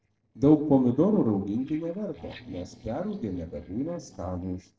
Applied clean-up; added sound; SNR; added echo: neural separator model SepFormer DNS4.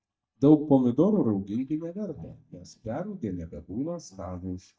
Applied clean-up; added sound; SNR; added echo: neural mask model DeepFilterNet 3.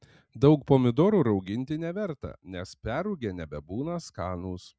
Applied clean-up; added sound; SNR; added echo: none; none; none; none.